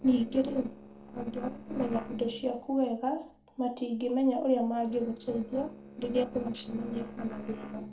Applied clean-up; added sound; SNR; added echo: neural separator model SepFormer DNS4.